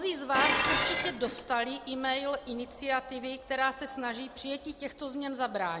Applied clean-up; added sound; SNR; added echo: none; Dishes, pots, and pans; 1 dB; none.